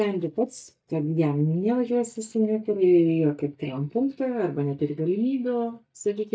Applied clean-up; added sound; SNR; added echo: neural mask model DeepFilterNet 3.